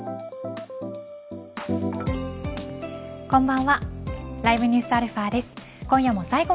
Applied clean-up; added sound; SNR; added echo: none; none; none; none.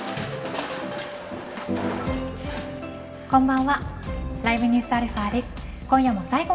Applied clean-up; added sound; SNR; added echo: none; Crushing; 10 dB; reverberation time 1.5 s.